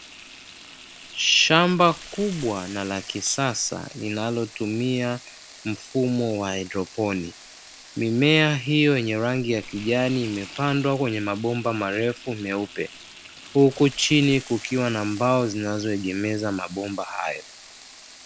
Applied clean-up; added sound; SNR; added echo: none; Frying (food); 19 dB; none.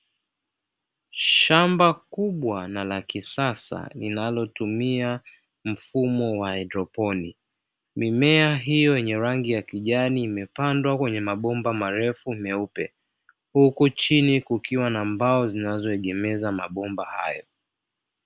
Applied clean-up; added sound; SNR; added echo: none; none; none; none.